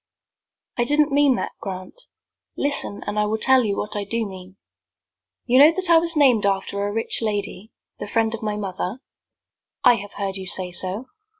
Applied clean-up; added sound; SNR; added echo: none; none; none; none.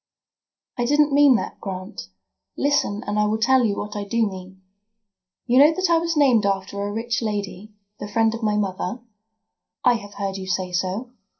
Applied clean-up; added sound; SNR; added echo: none; none; none; reverberation time 0.3 s.